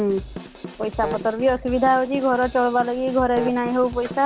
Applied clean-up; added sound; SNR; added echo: none; Wind instrument, woodwind instrument + Drum / Drum kit; 13 dB; none.